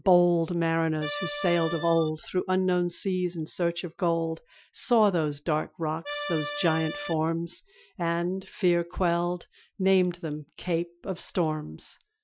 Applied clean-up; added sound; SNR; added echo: classical method Wiener filter.